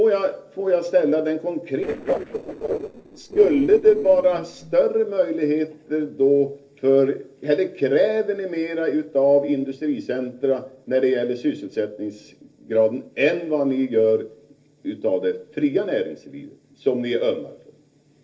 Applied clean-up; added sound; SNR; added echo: neural separator model SepFormer DNS4.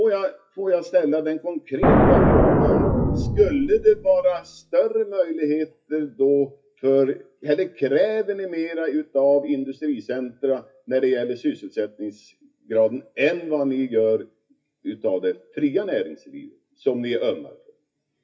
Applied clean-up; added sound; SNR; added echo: classical method WPE with log-MMSE.